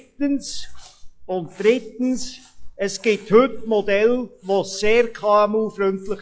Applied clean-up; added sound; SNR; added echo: classical method log-MMSE.